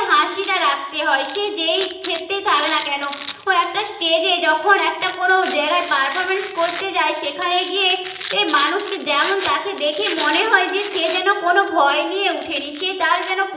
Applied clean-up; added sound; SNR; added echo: none; Domestic sounds, home sounds; 15 dB; reverberation time 0.8 s.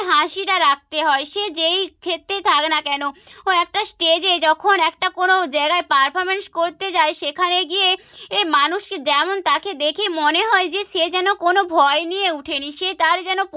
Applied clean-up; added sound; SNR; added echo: none; none; none; none.